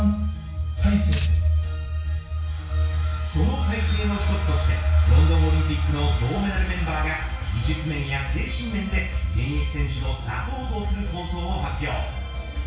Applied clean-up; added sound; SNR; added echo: none; Tambourine; 2 dB; reverberation time 0.6 s.